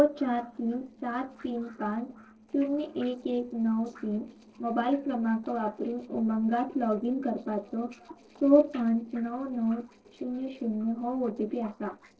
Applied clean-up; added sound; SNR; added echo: neural separator model SepFormer DNS4.